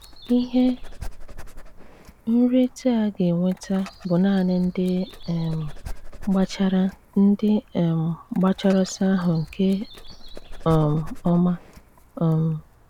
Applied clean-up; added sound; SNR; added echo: none; Dog; 15 dB; none.